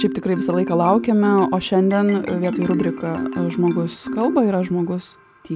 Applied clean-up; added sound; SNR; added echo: none; Marimba, xylophone; 8 dB; none.